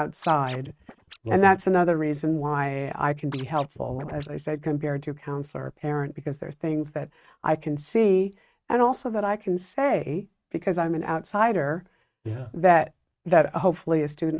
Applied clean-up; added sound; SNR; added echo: neural mask model RNNoise.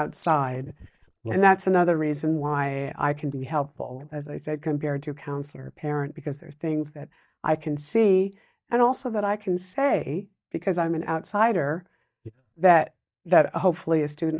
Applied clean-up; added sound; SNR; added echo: neural mask model DeepFilterNet 3.